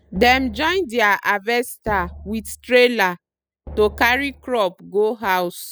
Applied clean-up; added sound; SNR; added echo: classical method spectral subtraction.